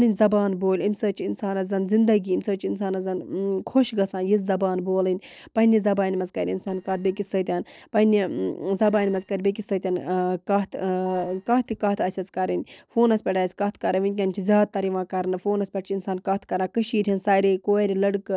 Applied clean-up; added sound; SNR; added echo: neural separator model SepFormer DNS4.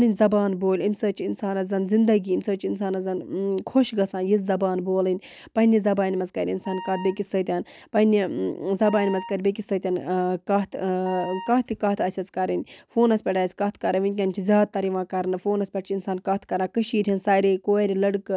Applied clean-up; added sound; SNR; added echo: none; Wind instrument, woodwind instrument; 15 dB; none.